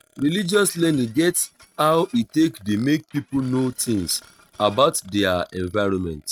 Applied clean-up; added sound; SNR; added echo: neural mask model RNNoise.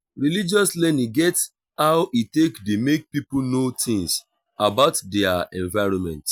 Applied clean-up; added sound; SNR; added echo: none; none; none; none.